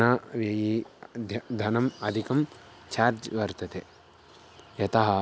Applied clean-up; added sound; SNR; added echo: none; none; none; none.